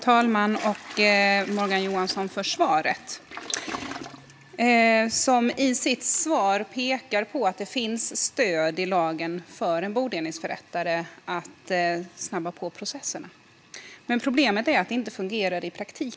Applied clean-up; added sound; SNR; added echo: none; Toilet flush; 20 dB; none.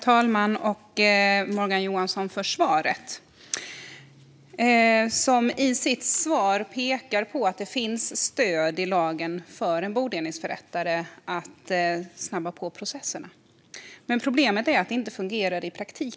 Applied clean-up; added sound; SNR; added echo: none; none; none; none.